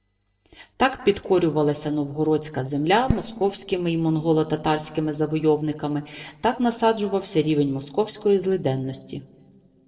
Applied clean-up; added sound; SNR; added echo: neural separator model SepFormer DNS4.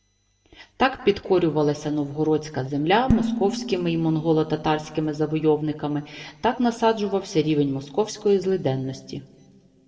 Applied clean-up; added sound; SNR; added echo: none; Dishes, pots, and pans; 8 dB; reverberation time 1.3 s.